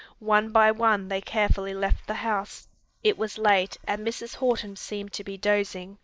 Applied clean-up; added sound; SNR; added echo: neural mask model Resemble Enhance denoiser.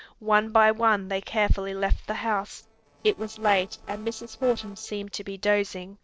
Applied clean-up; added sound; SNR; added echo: neural separator model SepFormer DNS4.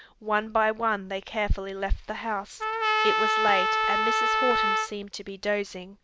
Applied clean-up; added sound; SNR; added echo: none; Trumpet; -2 dB; none.